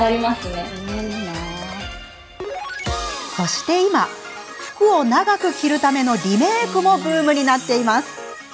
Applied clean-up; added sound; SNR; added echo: none; none; none; none.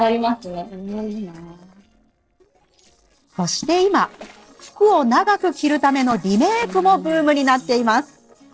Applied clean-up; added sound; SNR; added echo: neural separator model SepFormer DNS4.